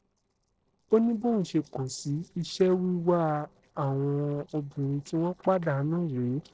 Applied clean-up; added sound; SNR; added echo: neural separator model SepFormer DNS4.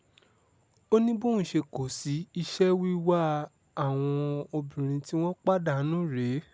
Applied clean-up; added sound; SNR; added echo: none; none; none; none.